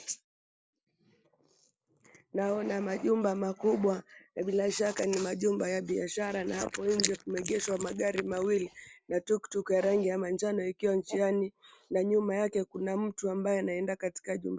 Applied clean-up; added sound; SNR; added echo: neural mask model Resemble Enhance denoiser.